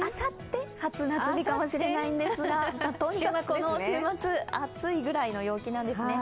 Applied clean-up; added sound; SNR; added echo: none; none; none; none.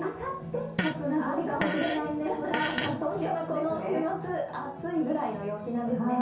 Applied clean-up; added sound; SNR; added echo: none; Fart; 6 dB; reverberation time 0.6 s.